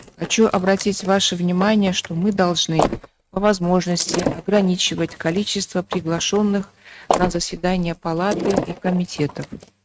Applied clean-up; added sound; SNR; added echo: neural mask model RNNoise.